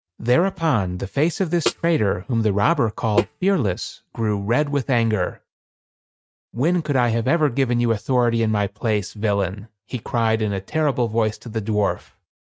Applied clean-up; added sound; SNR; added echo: neural mask model RNNoise.